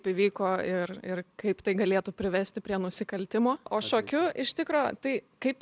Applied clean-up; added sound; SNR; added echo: none; none; none; none.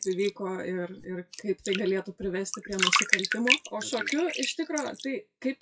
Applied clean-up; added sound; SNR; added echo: classical method WPE with log-MMSE.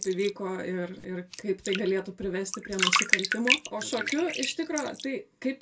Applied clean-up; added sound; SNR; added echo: none; Bathtub (filling or washing); 1 dB; reverberation time 0.2 s.